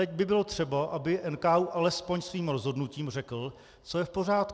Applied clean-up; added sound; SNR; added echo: none; none; none; none.